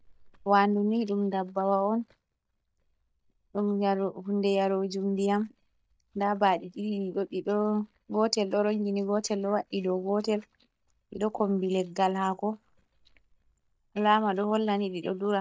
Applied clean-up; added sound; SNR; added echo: neural mask model DeepFilterNet 3.